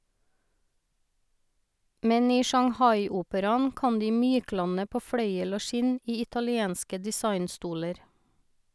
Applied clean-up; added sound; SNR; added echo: none; none; none; none.